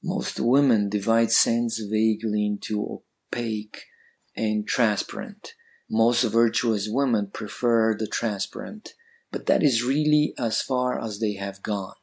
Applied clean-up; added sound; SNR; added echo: none; none; none; none.